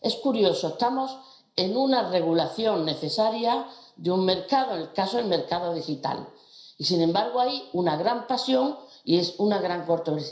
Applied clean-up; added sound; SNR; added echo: none; none; none; reverberation time 0.5 s.